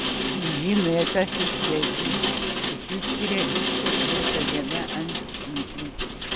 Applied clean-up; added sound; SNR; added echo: none; Rain; -3 dB; none.